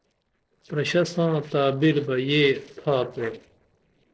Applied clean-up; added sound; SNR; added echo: neural separator model SepFormer DNS4.